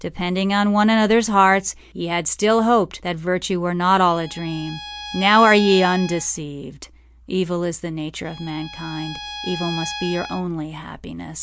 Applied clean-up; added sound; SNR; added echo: none; Bowed string instrument; 13 dB; none.